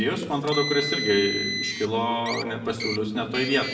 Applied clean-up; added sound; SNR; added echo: none; Car; 6 dB; reverberation time 1.0 s.